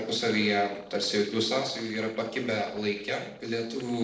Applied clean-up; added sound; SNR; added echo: neural separator model SepFormer DNS4.